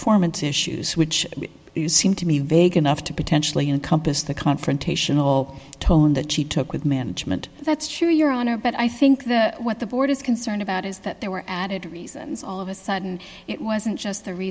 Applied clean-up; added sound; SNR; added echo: none; none; none; none.